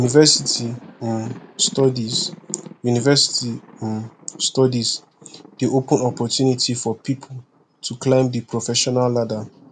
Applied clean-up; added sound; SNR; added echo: none; Thunder; 20 dB; none.